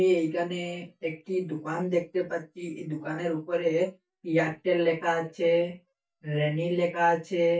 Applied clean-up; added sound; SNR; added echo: neural mask model DeepFilterNet 3.